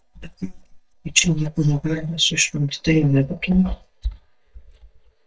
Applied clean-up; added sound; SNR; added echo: neural mask model DeepFilterNet 3.